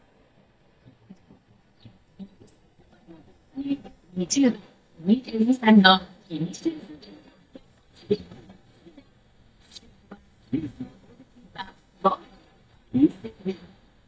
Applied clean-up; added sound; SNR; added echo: neural mask model DeepFilterNet 3.